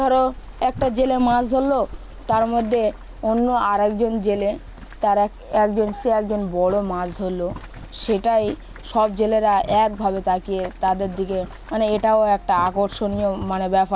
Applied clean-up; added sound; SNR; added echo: none; Boiling; 19 dB; none.